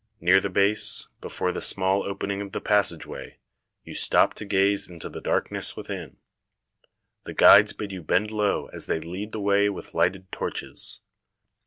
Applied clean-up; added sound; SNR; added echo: none; none; none; none.